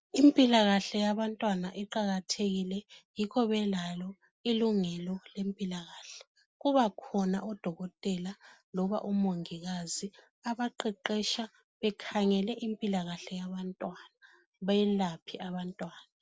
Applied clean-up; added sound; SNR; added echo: none; none; none; none.